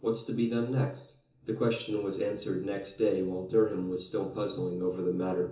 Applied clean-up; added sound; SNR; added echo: none; none; none; reverberation time 0.7 s.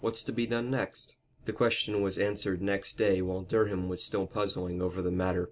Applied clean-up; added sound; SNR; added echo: none; none; none; none.